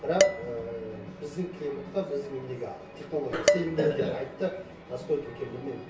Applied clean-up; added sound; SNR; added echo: none; Dishes, pots, and pans; 1 dB; reverberation time 0.2 s.